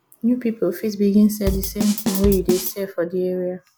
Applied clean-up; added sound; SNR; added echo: none; Bass drum / Snare drum / Drum kit; 4 dB; none.